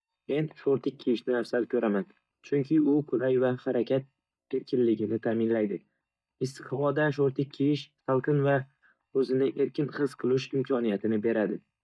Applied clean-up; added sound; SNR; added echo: neural mask model DeepFilterNet 3.